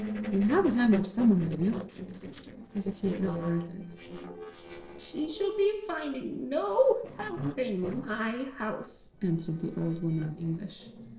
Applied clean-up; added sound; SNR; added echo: neural separator model SepFormer DNS4.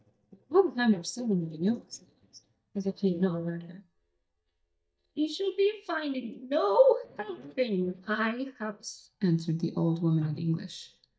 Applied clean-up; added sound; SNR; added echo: neural mask model DeepFilterNet 3.